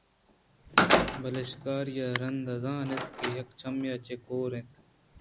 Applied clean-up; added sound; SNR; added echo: none; Slam; -2 dB; none.